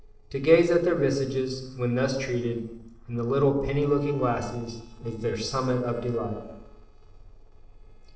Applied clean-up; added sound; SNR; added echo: neural separator model SepFormer DNS4.